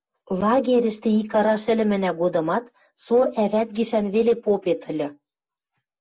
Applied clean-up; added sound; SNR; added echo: none; none; none; none.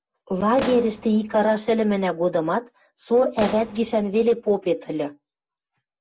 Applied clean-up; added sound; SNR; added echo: none; Explosion; 13 dB; none.